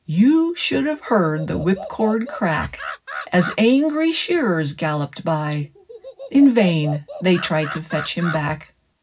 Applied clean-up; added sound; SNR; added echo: none; Animal; 15 dB; reverberation time 0.4 s.